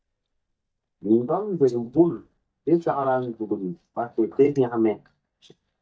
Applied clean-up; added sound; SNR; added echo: neural mask model DeepFilterNet 3.